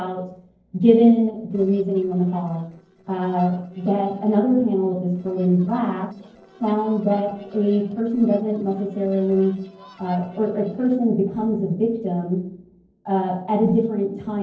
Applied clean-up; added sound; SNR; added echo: neural separator model SepFormer DNS4.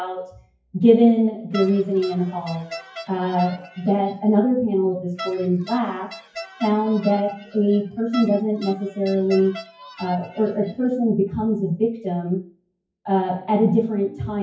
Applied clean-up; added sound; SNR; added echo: classical method WPE with log-MMSE.